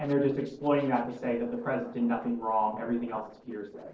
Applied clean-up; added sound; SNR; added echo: neural separator model SepFormer DNS4.